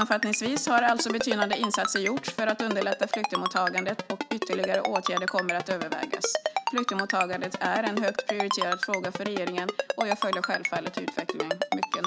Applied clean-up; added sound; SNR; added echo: none; Ringtone; 1 dB; none.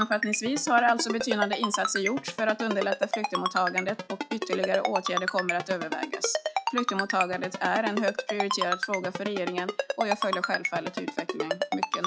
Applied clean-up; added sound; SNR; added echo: classical method log-MMSE.